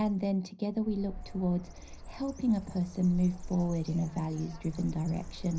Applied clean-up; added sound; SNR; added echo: none; Bird; 13 dB; reverberation time 0.4 s.